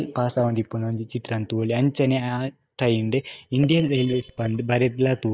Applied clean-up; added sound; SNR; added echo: neural mask model DeepFilterNet 3.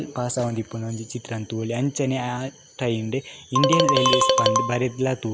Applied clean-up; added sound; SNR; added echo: none; Marimba, xylophone; -4 dB; none.